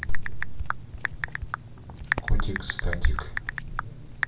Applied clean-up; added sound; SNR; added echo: none; Typing; 7 dB; reverberation time 0.3 s.